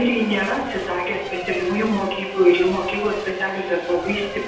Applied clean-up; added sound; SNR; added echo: none; Race car, auto racing / Accelerating, revving, vroom / Mechanisms; 11 dB; reverberation time 0.8 s.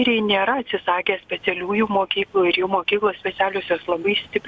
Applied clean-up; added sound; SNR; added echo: none; none; none; none.